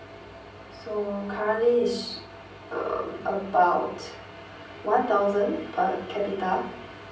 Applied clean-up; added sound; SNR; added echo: none; none; none; reverberation time 0.6 s.